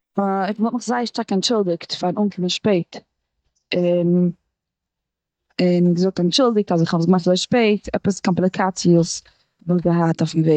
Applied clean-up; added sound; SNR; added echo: neural mask model DeepFilterNet 3.